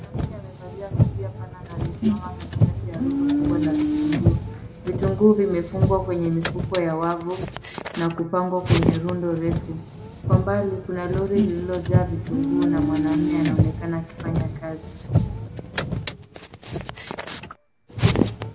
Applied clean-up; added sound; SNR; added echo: none; Car; -3 dB; reverberation time 1.2 s.